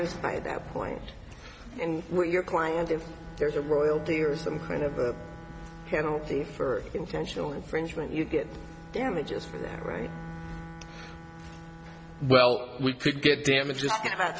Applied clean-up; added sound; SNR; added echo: none; Bowed string instrument; 16 dB; none.